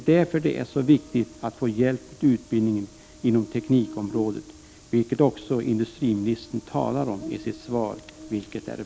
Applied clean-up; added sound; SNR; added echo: none; Buzz; 20 dB; none.